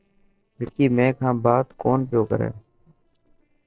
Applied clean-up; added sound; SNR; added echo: neural separator model SepFormer DNS4.